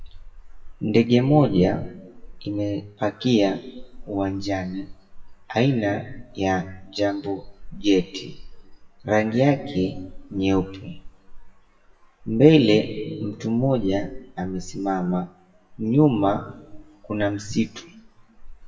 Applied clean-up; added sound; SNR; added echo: classical method WPE with log-MMSE.